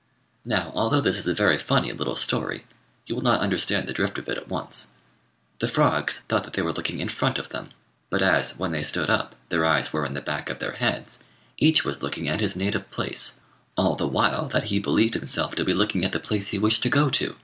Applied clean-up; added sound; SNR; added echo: none; none; none; none.